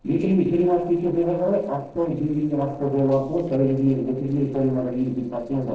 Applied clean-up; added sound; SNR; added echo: neural separator model SepFormer DNS4.